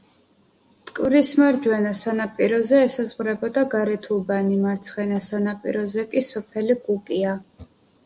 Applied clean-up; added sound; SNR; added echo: none; none; none; none.